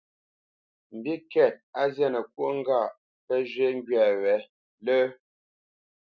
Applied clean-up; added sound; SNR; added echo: none; none; none; none.